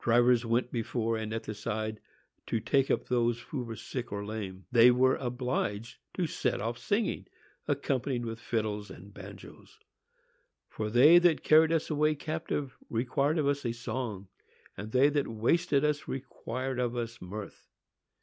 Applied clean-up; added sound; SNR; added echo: none; none; none; none.